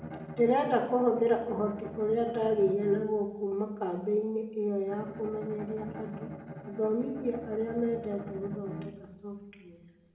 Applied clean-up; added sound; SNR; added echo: none; Bowed string instrument; 13 dB; reverberation time 0.9 s.